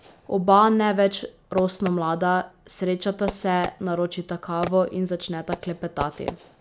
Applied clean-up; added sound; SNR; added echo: none; Fireworks; 15 dB; none.